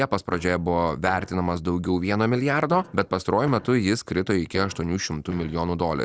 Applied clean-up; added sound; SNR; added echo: neural separator model SepFormer DNS4.